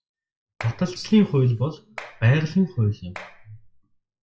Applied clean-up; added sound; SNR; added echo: classical method WPE with log-MMSE.